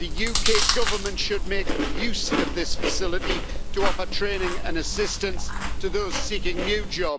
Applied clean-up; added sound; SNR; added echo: none; Chewing, mastication; -5 dB; none.